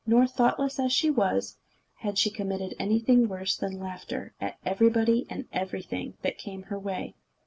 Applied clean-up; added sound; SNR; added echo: none; none; none; none.